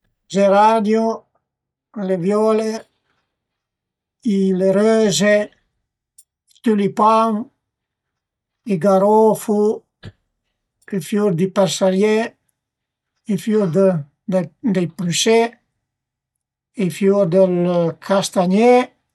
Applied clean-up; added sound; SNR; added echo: neural mask model DeepFilterNet 3.